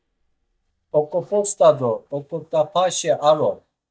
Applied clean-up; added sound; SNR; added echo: neural mask model DeepFilterNet 3.